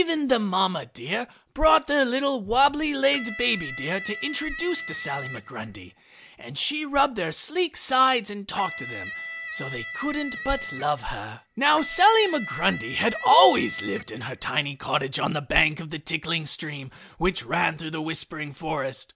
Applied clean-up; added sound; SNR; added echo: none; Electric guitar; 11 dB; none.